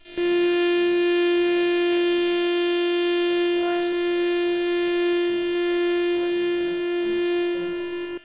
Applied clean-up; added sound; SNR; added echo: neural separator model SepFormer WHAMR!.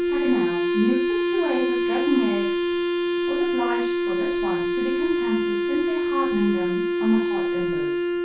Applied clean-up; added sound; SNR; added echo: none; Wind instrument, woodwind instrument; -5 dB; reverberation time 0.3 s.